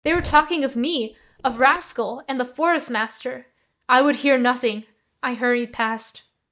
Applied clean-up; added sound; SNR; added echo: neural mask model DeepFilterNet 3.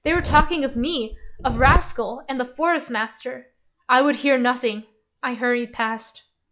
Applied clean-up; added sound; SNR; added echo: classical method log-MMSE.